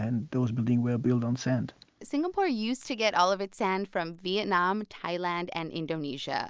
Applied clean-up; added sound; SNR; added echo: none; none; none; none.